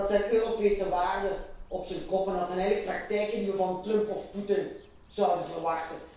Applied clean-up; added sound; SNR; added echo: none; Cricket / Bird; 18 dB; reverberation time 0.6 s.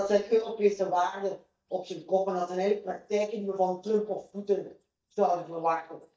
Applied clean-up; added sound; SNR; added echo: neural mask model DeepFilterNet 3.